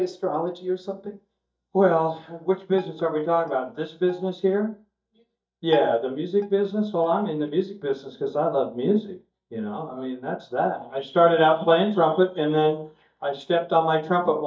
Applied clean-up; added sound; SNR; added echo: neural mask model DeepFilterNet 3.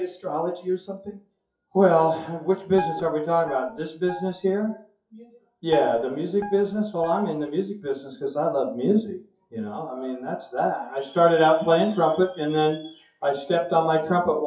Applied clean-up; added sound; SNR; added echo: classical method WPE with log-MMSE.